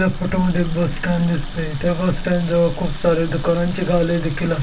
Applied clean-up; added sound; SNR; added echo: none; Sink (filling or washing) / Water tap, faucet; 15 dB; reverberation time 0.2 s.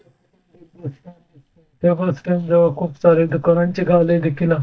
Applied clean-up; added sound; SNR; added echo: neural mask model DeepFilterNet 3.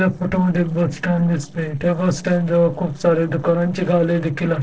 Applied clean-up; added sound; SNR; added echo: neural separator model SepFormer DNS4.